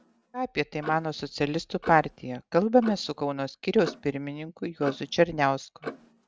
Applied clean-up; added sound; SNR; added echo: none; Clock; 16 dB; none.